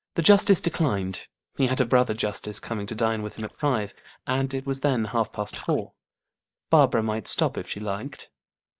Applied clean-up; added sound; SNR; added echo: neural mask model DeepFilterNet 3.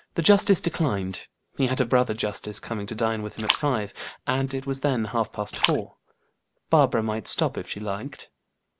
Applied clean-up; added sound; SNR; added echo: none; Splash, splatter; 9 dB; none.